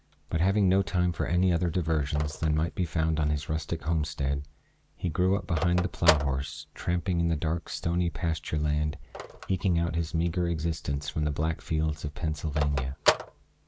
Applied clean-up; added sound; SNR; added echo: none; Telephone; 11 dB; none.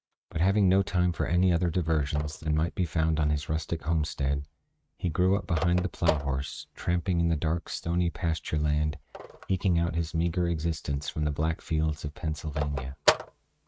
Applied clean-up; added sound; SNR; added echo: neural mask model RNNoise.